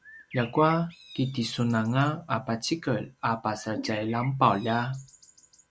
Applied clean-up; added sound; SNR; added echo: none; Bird; 20 dB; none.